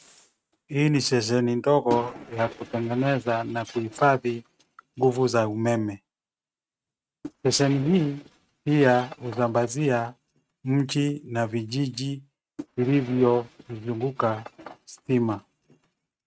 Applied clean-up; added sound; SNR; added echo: neural mask model RNNoise.